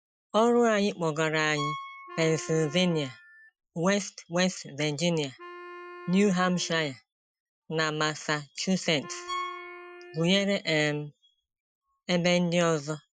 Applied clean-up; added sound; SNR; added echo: classical method Wiener filter.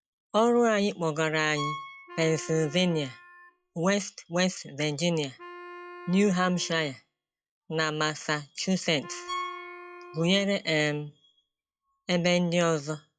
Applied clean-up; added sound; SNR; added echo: classical method log-MMSE.